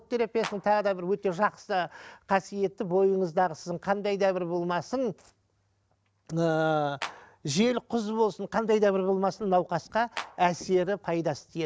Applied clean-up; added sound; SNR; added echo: neural separator model SepFormer DNS4.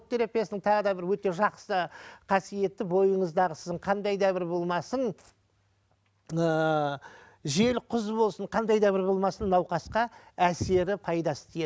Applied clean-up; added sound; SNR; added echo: none; none; none; none.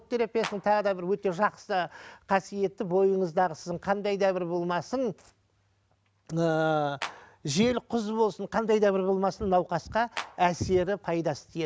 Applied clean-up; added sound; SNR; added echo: none; Clapping; 12 dB; none.